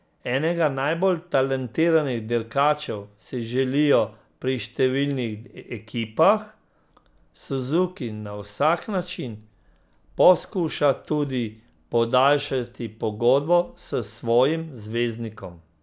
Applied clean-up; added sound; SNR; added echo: none; none; none; none.